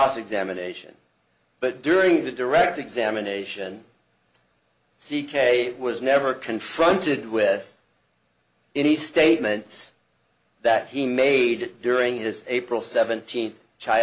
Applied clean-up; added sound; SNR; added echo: none; none; none; none.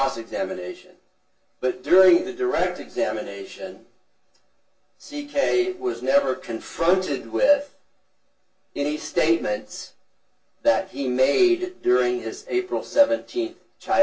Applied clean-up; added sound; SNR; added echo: none; none; none; reverberation time 0.1 s.